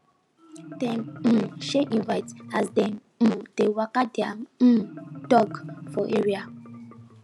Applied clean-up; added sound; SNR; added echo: none; Marimba, xylophone; 16 dB; none.